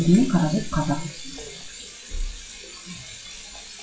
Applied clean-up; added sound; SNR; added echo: classical method WPE with log-MMSE.